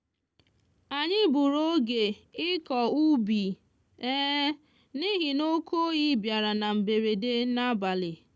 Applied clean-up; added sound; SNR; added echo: none; none; none; none.